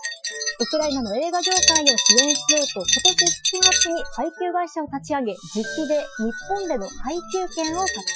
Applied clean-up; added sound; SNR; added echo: classical method Wiener filter.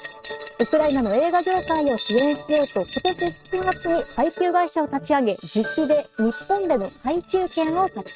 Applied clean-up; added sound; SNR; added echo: neural mask model RNNoise.